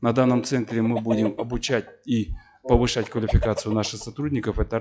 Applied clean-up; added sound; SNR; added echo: classical method log-MMSE.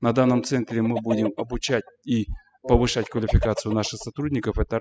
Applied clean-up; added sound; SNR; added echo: classical method spectral subtraction.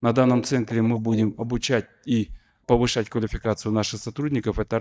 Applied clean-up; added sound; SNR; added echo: neural mask model DeepFilterNet 3.